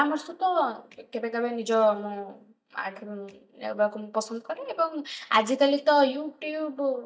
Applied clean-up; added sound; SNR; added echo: neural mask model DeepFilterNet 3.